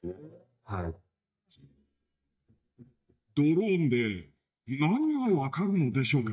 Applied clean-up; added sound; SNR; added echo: neural mask model DeepFilterNet 3.